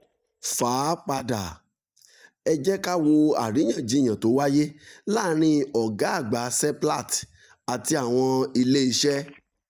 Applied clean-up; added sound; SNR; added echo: neural mask model DeepFilterNet 3.